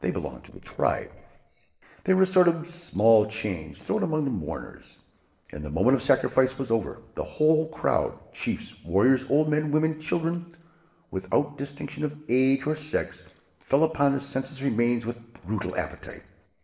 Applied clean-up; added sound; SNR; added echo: neural separator model SepFormer DNS4.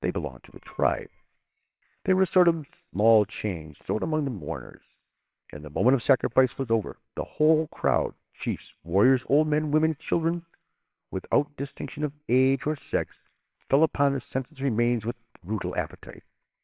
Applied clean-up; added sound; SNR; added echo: neural separator model SepFormer WHAMR!.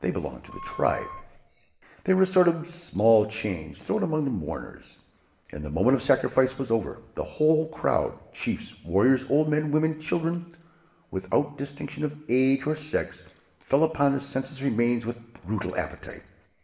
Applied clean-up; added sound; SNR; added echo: none; Wind instrument, woodwind instrument; 16 dB; reverberation time 0.8 s.